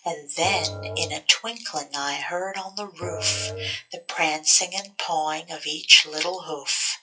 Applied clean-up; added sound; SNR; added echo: classical method WPE with log-MMSE.